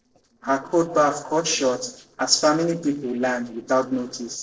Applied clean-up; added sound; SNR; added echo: neural separator model SepFormer DNS4.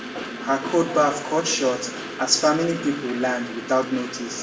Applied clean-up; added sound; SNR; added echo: none; Train; 10 dB; reverberation time 0.6 s.